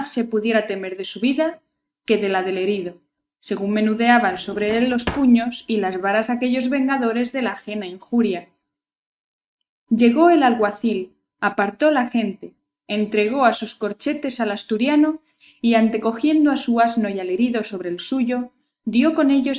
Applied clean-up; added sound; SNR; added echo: neural mask model RNNoise.